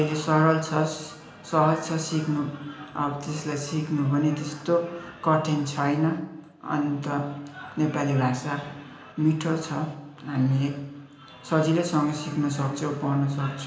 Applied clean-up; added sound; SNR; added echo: none; none; none; reverberation time 0.9 s.